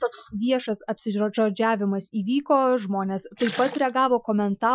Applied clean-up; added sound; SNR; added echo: classical method Wiener filter.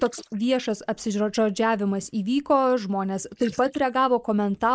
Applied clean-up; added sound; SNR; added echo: neural mask model Resemble Enhance denoiser.